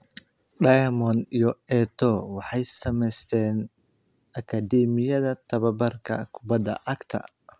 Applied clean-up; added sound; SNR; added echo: none; none; none; none.